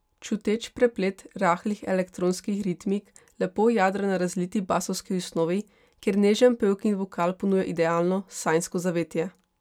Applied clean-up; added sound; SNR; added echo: none; none; none; none.